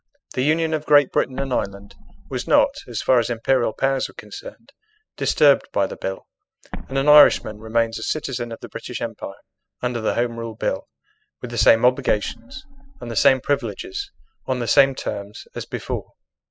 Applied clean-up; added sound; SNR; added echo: classical method spectral subtraction.